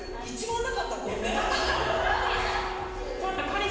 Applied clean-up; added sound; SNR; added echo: none; Wind instrument, woodwind instrument; 12 dB; reverberation time 0.9 s.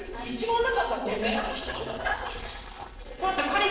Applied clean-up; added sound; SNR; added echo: neural separator model SepFormer DNS4.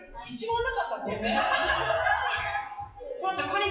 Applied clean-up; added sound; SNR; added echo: classical method WPE with log-MMSE.